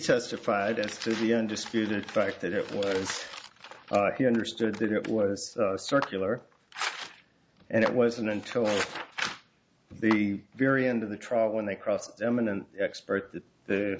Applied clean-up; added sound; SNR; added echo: none; Clapping; 16 dB; none.